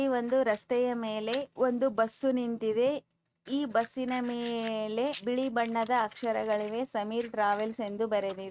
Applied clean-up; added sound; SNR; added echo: neural mask model RNNoise.